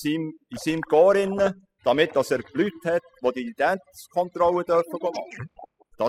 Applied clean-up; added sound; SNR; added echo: classical method spectral subtraction.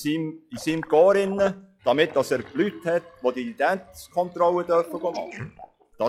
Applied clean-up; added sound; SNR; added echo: classical method log-MMSE.